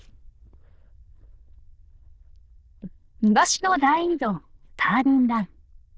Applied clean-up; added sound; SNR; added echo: neural diffusion model UNIVERSE++.